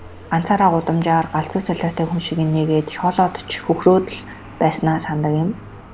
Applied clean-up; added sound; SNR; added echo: none; Vehicle; 18 dB; none.